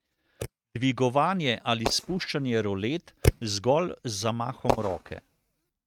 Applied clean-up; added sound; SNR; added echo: neural mask model RNNoise.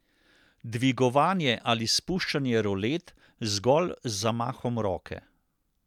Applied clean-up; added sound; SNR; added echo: none; none; none; none.